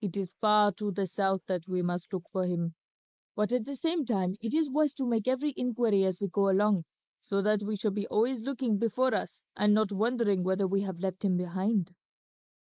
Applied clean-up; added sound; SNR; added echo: neural mask model Resemble Enhance denoiser.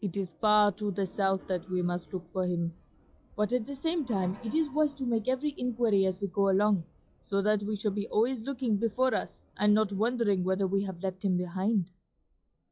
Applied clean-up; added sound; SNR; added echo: classical method log-MMSE.